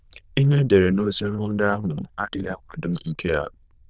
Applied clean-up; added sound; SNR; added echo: neural diffusion model UNIVERSE++.